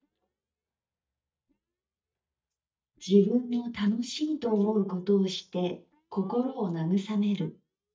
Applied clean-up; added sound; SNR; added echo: neural mask model DeepFilterNet 3.